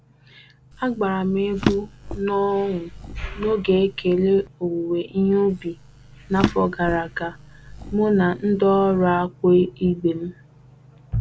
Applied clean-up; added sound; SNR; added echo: none; Drawer open or close; 10 dB; none.